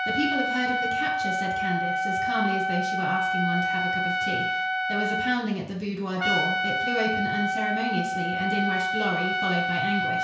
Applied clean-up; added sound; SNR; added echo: none; Trumpet; -3 dB; reverberation time 0.5 s.